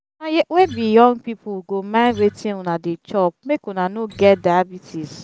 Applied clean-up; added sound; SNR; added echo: none; Acoustic guitar; 18 dB; none.